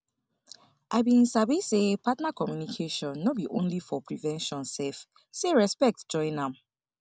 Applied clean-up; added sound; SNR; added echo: none; none; none; none.